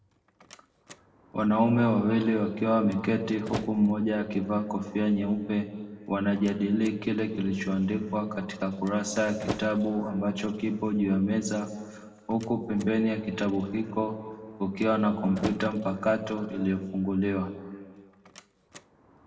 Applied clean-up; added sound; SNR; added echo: none; Slam; 18 dB; reverberation time 1.8 s.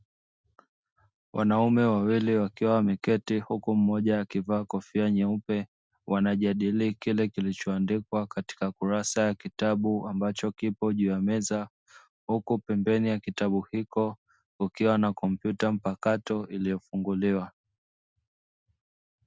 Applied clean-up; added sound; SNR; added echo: none; none; none; none.